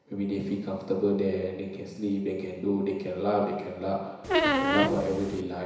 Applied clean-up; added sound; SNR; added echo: none; Squeak; -3 dB; reverberation time 1.0 s.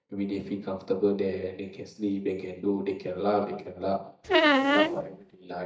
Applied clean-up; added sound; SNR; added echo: neural mask model DeepFilterNet 3.